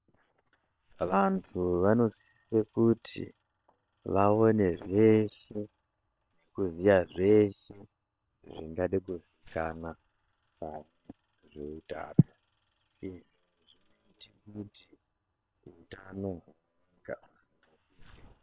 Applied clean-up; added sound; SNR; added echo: neural separator model SepFormer WHAM!.